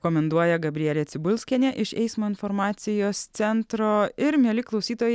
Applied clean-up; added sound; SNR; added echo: none; none; none; none.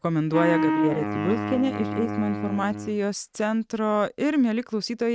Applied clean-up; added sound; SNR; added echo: neural mask model RNNoise.